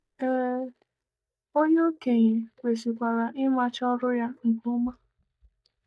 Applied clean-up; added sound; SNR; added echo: neural mask model DeepFilterNet 3.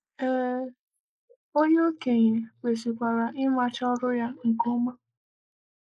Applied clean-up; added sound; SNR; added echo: neural mask model Resemble Enhance denoiser.